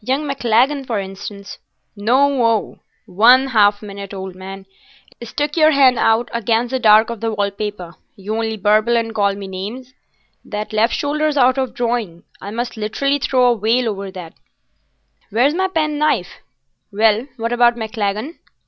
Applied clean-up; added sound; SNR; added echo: none; none; none; none.